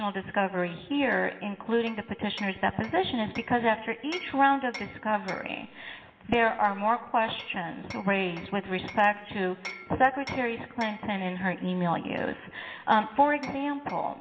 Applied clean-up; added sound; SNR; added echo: none; Hammer; 20 dB; reverberation time 1.8 s.